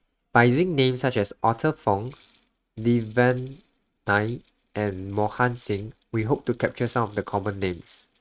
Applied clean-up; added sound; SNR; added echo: neural mask model RNNoise.